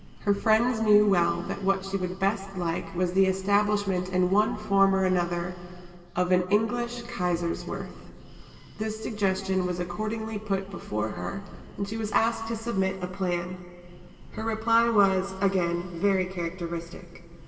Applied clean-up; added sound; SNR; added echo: none; Breathing; 18 dB; reverberation time 2.0 s.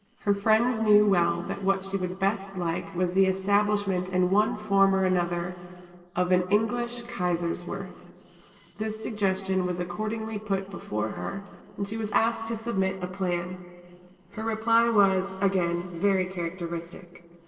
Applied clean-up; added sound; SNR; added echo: neural separator model SepFormer DNS4.